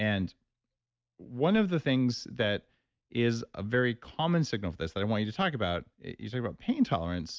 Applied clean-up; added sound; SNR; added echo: none; none; none; none.